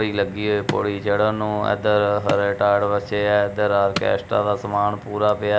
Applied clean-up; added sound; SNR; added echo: none; Wood; 16 dB; none.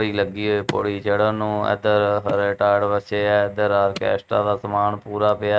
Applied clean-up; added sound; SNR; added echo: neural mask model RNNoise.